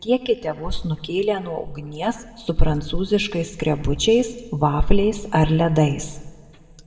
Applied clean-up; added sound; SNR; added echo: none; none; none; reverberation time 1.0 s.